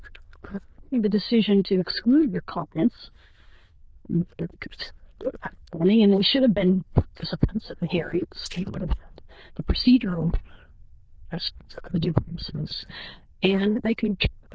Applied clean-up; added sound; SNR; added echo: neural diffusion model UNIVERSE++.